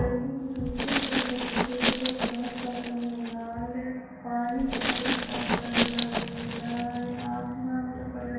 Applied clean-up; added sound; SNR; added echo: none; Glass; 0 dB; reverberation time 1.2 s.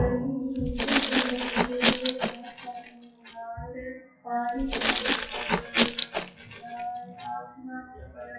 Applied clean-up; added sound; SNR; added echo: classical method WPE with log-MMSE.